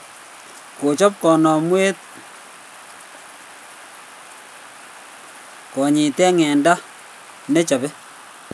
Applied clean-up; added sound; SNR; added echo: none; none; none; none.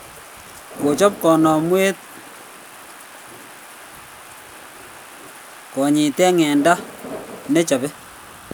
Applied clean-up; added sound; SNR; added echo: none; Thunder; 18 dB; none.